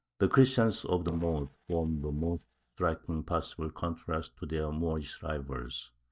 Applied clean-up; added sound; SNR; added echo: neural mask model DeepFilterNet 3.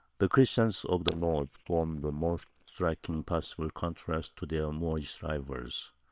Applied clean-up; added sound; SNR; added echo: neural separator model SepFormer WHAM!.